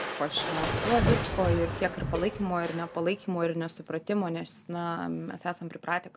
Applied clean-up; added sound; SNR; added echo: none; Crushing; 3 dB; none.